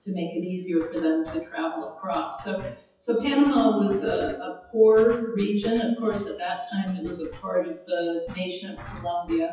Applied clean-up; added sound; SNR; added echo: classical method WPE with log-MMSE.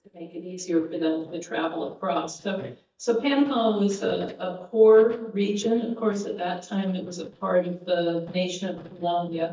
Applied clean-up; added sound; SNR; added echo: neural mask model DeepFilterNet 3.